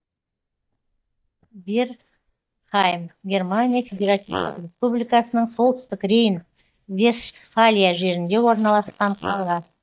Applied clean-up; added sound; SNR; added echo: neural mask model DeepFilterNet 3.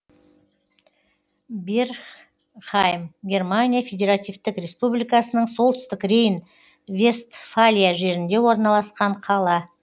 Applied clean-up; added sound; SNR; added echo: none; none; none; none.